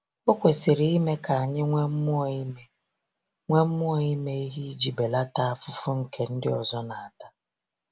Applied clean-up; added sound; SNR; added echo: none; none; none; none.